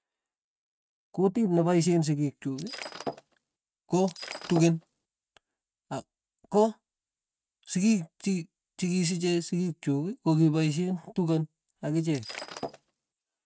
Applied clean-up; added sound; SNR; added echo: neural mask model RNNoise.